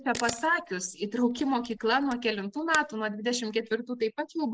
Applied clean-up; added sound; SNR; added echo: none; Camera; 15 dB; none.